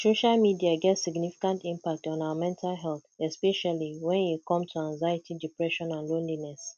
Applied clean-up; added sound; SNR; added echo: none; none; none; none.